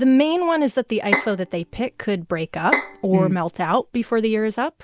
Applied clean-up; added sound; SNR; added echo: none; Bowed string instrument; 6 dB; none.